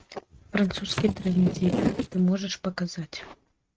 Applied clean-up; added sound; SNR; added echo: neural mask model RNNoise.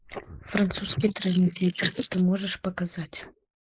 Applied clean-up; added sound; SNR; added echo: neural mask model Resemble Enhance denoiser.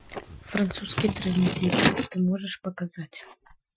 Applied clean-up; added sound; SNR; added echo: classical method Wiener filter.